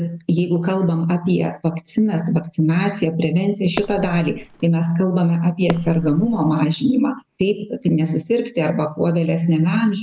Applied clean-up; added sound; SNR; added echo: none; Fireworks; 13 dB; none.